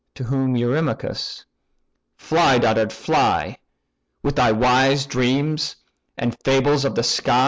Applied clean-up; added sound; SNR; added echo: none; none; none; none.